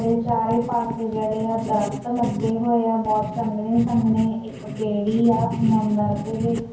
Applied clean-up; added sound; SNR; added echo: none; Writing; 11 dB; reverberation time 0.9 s.